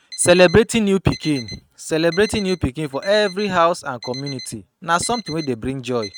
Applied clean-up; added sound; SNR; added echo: neural mask model RNNoise.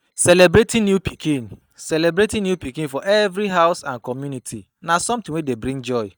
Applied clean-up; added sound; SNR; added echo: neural mask model DeepFilterNet 3.